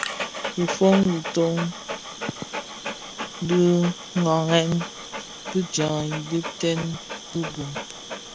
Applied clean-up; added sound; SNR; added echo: none; Dog + Cricket; 9 dB; none.